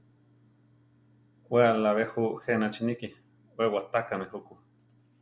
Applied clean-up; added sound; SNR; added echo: none; none; none; none.